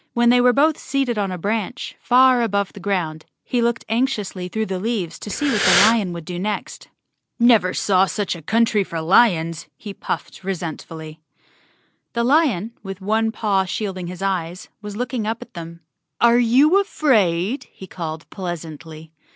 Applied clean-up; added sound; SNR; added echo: none; Breathing; 0 dB; none.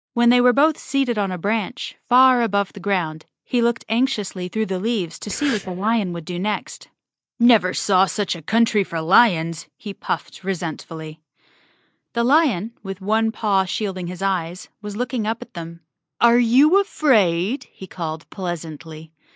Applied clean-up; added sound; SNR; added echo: neural mask model DeepFilterNet 3.